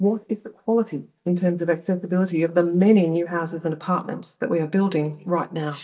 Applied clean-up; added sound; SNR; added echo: neural mask model DeepFilterNet 3.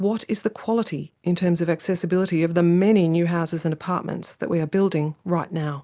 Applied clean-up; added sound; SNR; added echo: none; none; none; none.